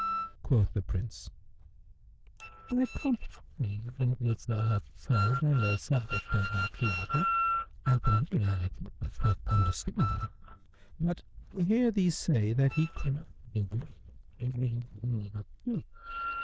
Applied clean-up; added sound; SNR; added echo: neural diffusion model UNIVERSE++.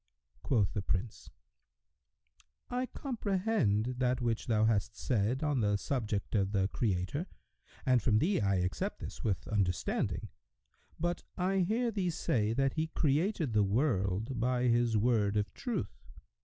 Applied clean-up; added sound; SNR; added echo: none; none; none; none.